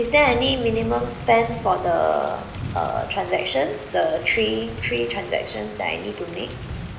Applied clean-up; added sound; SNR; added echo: none; Thunder / Rain; 11 dB; none.